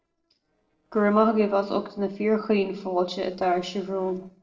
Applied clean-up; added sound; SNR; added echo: neural separator model SepFormer DNS4.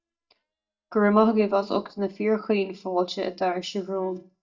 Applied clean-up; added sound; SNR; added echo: neural mask model DeepFilterNet 3.